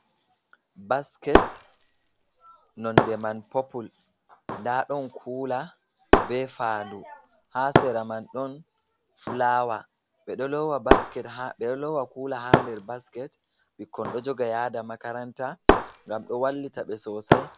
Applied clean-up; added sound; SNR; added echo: none; Shatter; -3 dB; none.